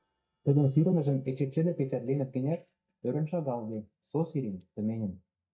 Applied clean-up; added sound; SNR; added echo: neural mask model DeepFilterNet 3.